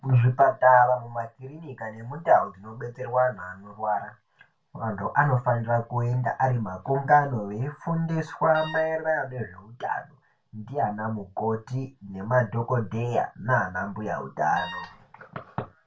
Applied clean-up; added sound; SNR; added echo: none; Wind instrument, woodwind instrument; 13 dB; reverberation time 0.2 s.